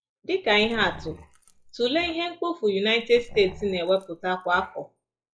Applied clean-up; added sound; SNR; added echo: classical method log-MMSE.